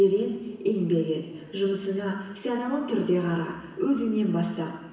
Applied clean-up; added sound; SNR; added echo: none; none; none; reverberation time 1.1 s.